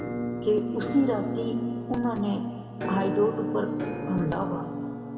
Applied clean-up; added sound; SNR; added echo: none; Musical instrument; 3 dB; reverberation time 2.1 s.